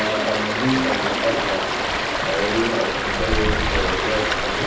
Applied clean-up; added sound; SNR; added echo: none; Stream; -3 dB; reverberation time 0.7 s.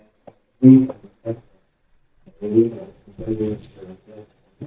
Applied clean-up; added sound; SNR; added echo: neural mask model DeepFilterNet 3.